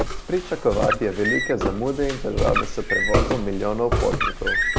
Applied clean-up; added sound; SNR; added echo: none; Car + Walk, footsteps; 0 dB; none.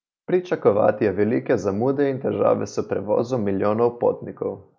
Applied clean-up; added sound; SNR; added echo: none; none; none; none.